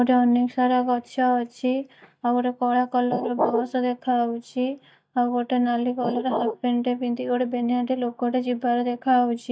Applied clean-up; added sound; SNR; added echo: neural mask model DeepFilterNet 3.